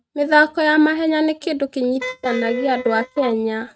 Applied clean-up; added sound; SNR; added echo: neural mask model RNNoise.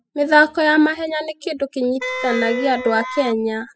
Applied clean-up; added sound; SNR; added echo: classical method spectral subtraction.